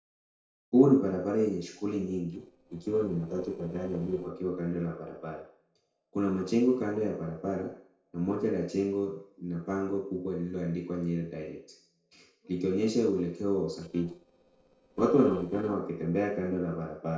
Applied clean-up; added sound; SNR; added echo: neural separator model SepFormer DNS4.